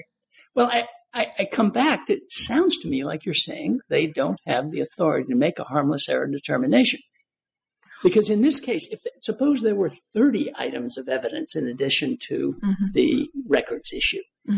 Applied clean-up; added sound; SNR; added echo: classical method spectral subtraction.